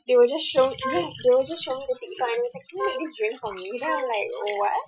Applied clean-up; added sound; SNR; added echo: classical method Wiener filter.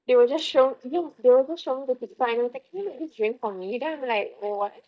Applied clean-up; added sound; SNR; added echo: neural mask model DeepFilterNet 3.